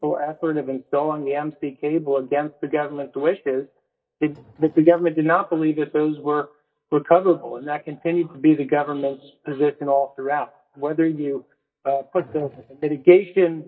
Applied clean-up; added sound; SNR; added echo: neural mask model DeepFilterNet 3.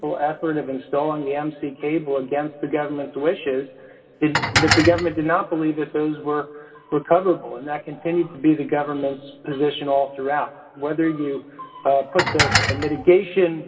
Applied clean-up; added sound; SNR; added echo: none; Dishes, pots, and pans; 0 dB; reverberation time 2.9 s.